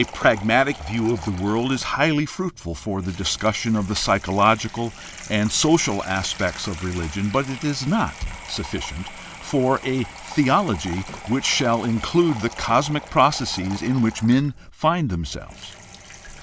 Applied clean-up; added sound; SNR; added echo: none; Sink (filling or washing) / Water tap, faucet; 16 dB; none.